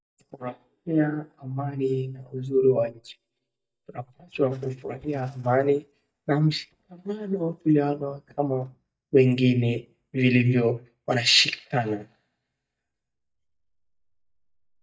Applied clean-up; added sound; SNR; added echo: neural mask model DeepFilterNet 3.